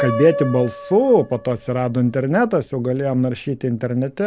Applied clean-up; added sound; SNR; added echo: none; Piano; 13 dB; none.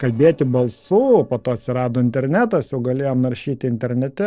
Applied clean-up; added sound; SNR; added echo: neural separator model SepFormer DNS4.